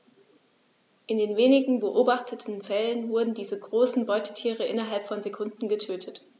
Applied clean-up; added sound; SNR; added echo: none; none; none; none.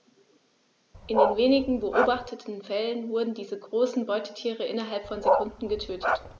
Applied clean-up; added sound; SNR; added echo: none; Bark; -1 dB; none.